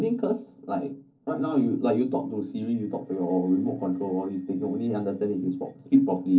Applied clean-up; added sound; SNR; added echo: neural separator model SepFormer DNS4.